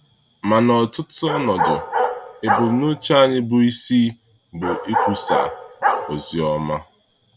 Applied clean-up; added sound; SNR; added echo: none; Bark; 3 dB; none.